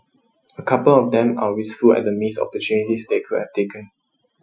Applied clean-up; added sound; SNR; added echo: classical method Wiener filter.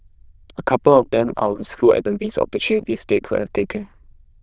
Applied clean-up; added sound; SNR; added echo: neural diffusion model UNIVERSE++.